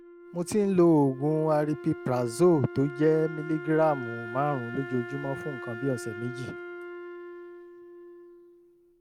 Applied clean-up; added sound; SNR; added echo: none; Wind instrument, woodwind instrument; 13 dB; none.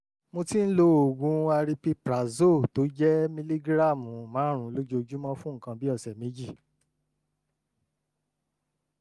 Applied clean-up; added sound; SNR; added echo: none; none; none; none.